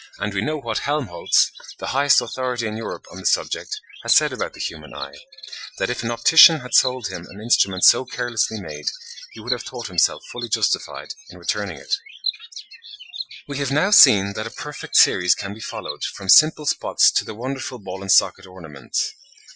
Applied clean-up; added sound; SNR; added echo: classical method Wiener filter.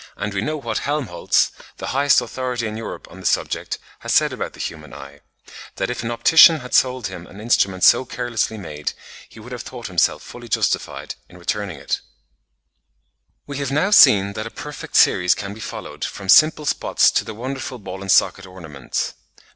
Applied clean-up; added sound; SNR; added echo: none; none; none; none.